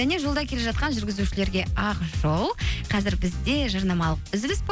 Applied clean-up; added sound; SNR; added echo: none; none; none; none.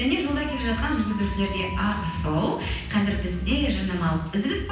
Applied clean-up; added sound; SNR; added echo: none; Wind instrument, woodwind instrument; 14 dB; reverberation time 0.9 s.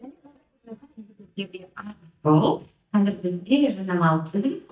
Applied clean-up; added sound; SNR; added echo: neural mask model DeepFilterNet 3.